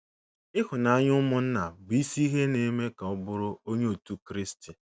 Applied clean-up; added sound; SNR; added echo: none; none; none; none.